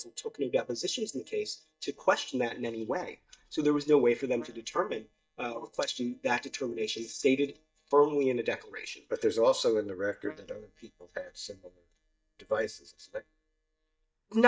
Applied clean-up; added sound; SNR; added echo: neural mask model DeepFilterNet 3.